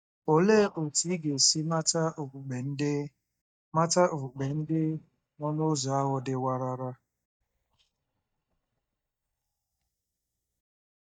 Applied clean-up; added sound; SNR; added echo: neural mask model DeepFilterNet 3.